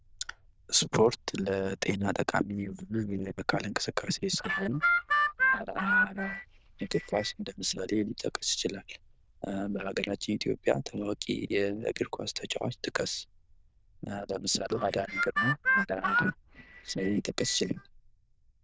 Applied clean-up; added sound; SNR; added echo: neural diffusion model UNIVERSE++.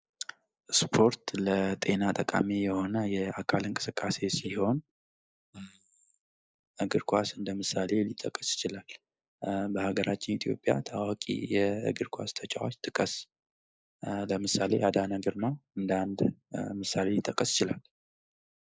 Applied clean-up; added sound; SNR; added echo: neural mask model Resemble Enhance denoiser.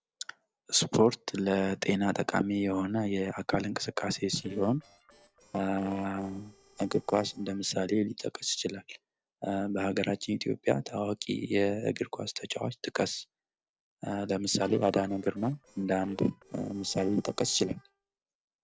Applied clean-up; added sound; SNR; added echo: neural separator model SepFormer DNS4.